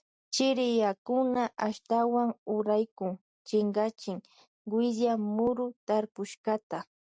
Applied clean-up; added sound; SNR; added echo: none; none; none; none.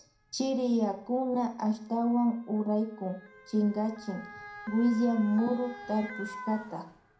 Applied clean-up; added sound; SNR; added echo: none; Motor vehicle (road) / Siren; 18 dB; reverberation time 0.4 s.